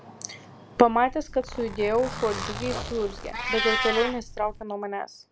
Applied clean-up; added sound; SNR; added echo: none; Zipper (clothing) + Meow; 7 dB; none.